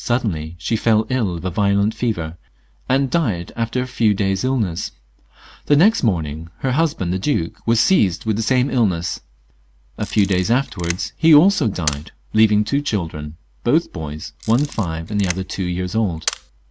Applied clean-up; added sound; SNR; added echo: none; Camera; 13 dB; none.